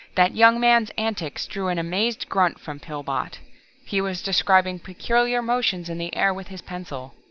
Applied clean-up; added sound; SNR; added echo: none; none; none; none.